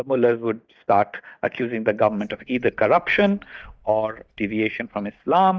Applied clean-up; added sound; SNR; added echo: neural mask model DeepFilterNet 3.